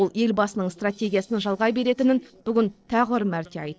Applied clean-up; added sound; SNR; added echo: neural separator model SepFormer DNS4.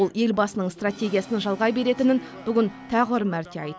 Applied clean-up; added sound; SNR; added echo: none; Brass instrument; 20 dB; none.